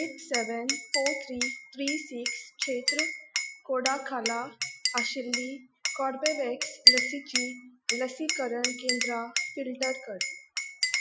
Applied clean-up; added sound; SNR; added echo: classical method Wiener filter.